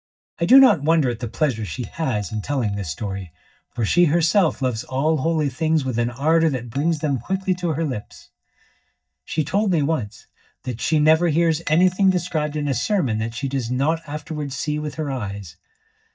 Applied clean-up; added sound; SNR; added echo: neural mask model DeepFilterNet 3.